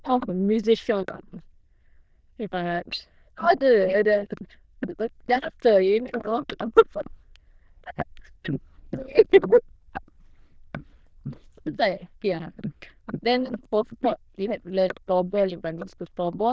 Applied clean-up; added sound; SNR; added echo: neural diffusion model UNIVERSE++.